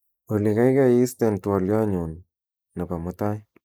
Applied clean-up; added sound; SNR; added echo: neural mask model Resemble Enhance denoiser.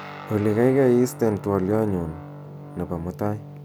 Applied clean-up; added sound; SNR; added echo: none; Guitar; 15 dB; none.